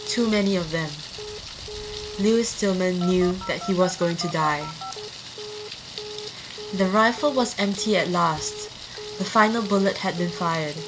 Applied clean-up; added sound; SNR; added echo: none; Telephone + Thunder; 12 dB; none.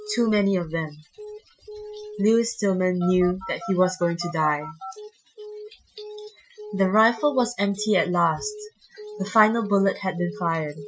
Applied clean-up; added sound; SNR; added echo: classical method Wiener filter.